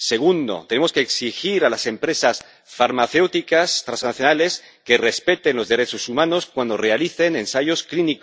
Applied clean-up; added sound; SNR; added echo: none; none; none; none.